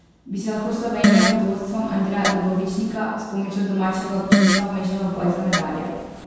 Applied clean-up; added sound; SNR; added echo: none; Fart; 0 dB; reverberation time 1.2 s.